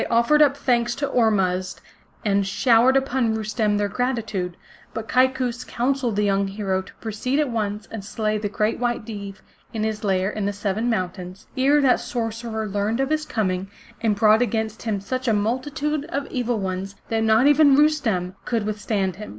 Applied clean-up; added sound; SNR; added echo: none; none; none; none.